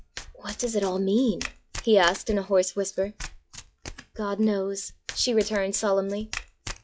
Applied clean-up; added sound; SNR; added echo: classical method log-MMSE.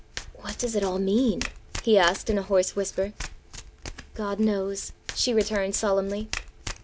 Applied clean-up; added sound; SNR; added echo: none; Domestic sounds, home sounds; 12 dB; none.